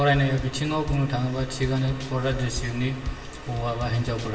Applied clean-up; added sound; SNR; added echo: none; Drum kit; 11 dB; reverberation time 1.0 s.